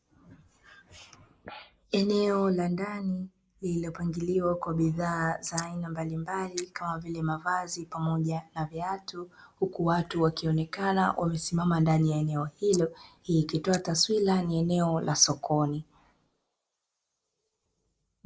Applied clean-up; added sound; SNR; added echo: neural mask model Resemble Enhance denoiser.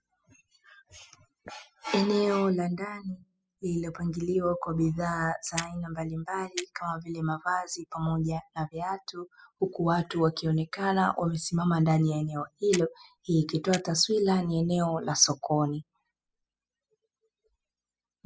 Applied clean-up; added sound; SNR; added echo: classical method spectral subtraction.